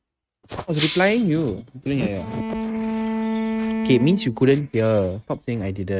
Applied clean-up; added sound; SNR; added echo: neural mask model RNNoise.